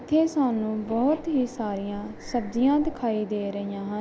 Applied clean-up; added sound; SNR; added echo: none; Wind; 17 dB; none.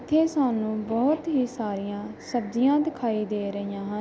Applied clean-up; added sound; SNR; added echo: none; none; none; none.